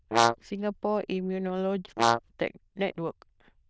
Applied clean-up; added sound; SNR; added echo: neural diffusion model UNIVERSE++.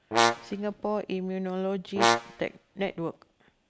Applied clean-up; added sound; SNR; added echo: none; Brass instrument; -4 dB; none.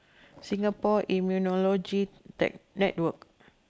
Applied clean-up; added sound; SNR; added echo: none; none; none; none.